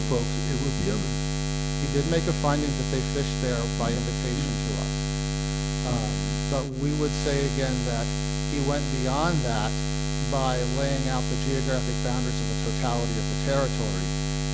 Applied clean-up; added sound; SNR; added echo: none; Buzz; -4 dB; none.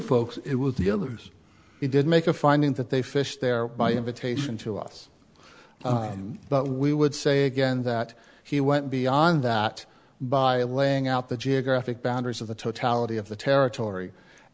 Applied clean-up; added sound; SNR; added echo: none; none; none; none.